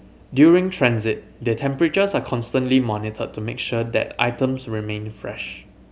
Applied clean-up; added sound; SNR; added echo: none; none; none; none.